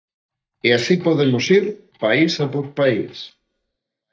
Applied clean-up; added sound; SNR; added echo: neural mask model DeepFilterNet 3.